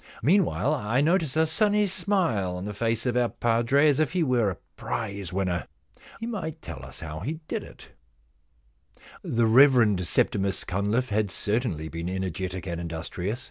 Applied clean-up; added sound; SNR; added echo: none; none; none; none.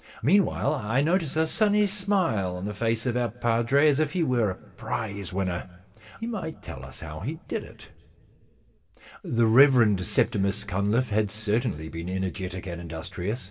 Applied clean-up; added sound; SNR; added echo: none; none; none; reverberation time 2.7 s.